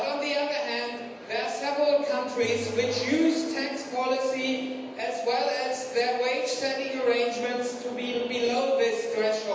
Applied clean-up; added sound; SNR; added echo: none; Musical instrument; 18 dB; reverberation time 1.1 s.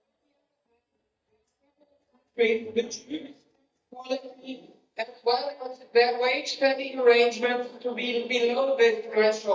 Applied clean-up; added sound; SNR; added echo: neural mask model DeepFilterNet 3.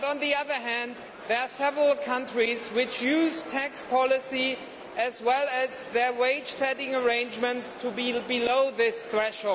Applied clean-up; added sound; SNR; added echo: none; none; none; none.